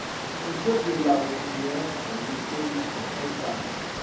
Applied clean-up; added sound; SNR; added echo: none; Water; 2 dB; reverberation time 0.7 s.